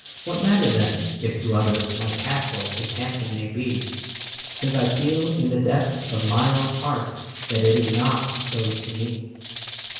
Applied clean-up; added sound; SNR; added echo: none; Rattle / Rattle (instrument); -2 dB; reverberation time 1.0 s.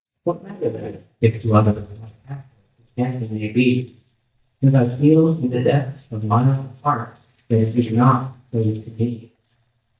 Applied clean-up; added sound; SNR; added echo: neural mask model DeepFilterNet 3.